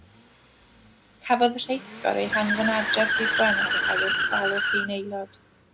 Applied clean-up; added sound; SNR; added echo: none; Accelerating, revving, vroom / Car; 0 dB; none.